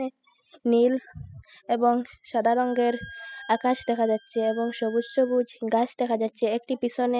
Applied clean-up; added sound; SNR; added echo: classical method spectral subtraction.